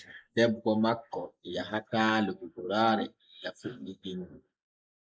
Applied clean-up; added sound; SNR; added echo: neural mask model Resemble Enhance denoiser.